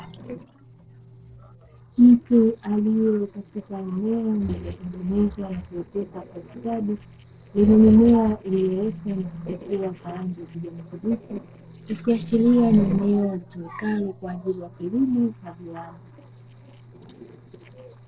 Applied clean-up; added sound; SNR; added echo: neural separator model SepFormer DNS4.